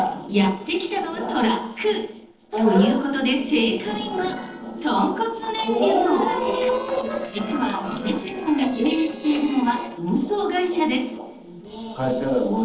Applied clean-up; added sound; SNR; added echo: neural separator model SepFormer DNS4.